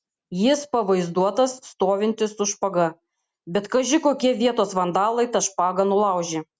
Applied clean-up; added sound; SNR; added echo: none; none; none; none.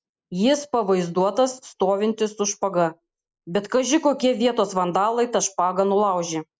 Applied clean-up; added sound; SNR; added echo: neural mask model Resemble Enhance denoiser.